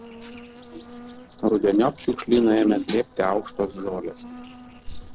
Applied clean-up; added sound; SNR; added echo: neural separator model SepFormer DNS4.